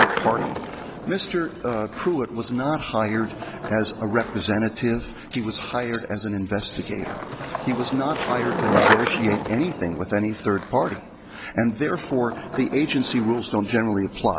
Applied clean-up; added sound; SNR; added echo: none; Skateboard; 5 dB; none.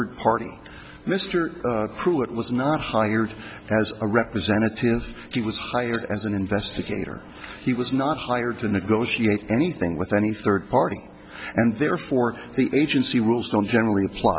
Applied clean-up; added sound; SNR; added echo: none; none; none; none.